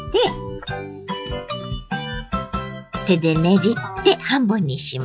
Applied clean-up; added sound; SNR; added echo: classical method log-MMSE.